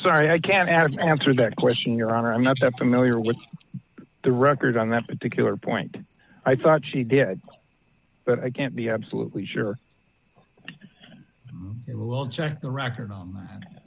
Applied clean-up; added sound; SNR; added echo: none; none; none; none.